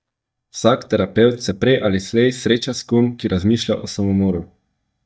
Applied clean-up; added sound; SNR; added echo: neural mask model DeepFilterNet 3.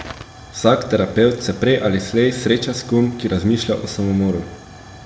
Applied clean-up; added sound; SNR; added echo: none; Tick / Hiss / Explosion / Fire; 19 dB; reverberation time 0.7 s.